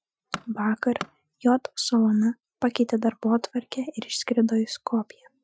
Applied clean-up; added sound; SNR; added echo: classical method Wiener filter.